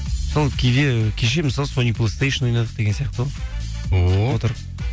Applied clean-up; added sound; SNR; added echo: none; none; none; none.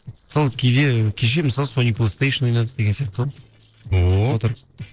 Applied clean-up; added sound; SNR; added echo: neural separator model SepFormer DNS4.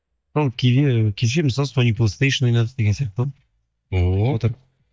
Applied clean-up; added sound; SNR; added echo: neural mask model DeepFilterNet 3.